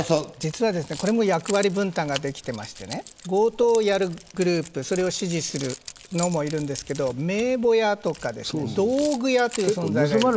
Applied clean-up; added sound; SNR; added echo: none; Keys jangling; 17 dB; none.